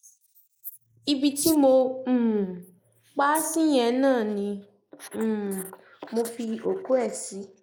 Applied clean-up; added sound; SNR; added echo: neural mask model Resemble Enhance denoiser.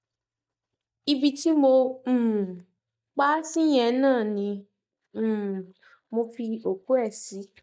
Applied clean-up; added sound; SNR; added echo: neural mask model DeepFilterNet 3.